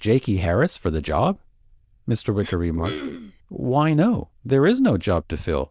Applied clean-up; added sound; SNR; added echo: neural diffusion model UNIVERSE++.